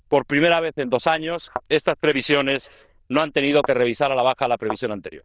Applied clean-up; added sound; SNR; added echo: neural diffusion model UNIVERSE++.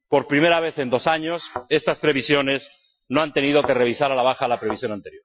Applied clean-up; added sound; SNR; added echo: classical method Wiener filter.